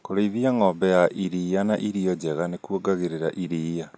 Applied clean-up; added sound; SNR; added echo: none; none; none; none.